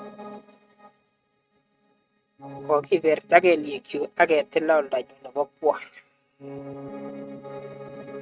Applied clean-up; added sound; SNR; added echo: neural mask model RNNoise.